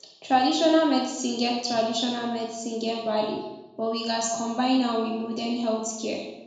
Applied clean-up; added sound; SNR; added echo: none; none; none; reverberation time 1.0 s.